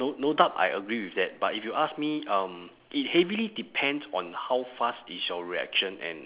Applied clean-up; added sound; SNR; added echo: none; none; none; none.